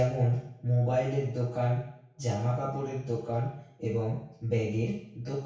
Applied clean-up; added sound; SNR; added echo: none; none; none; reverberation time 0.6 s.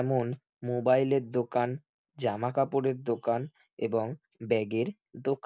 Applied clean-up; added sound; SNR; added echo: none; none; none; none.